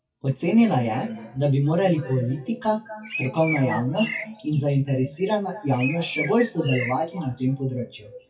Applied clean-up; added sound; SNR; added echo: classical method WPE with log-MMSE.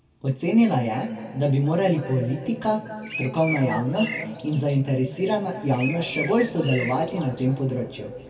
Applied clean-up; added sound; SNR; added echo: none; Bird; 11 dB; reverberation time 2.1 s.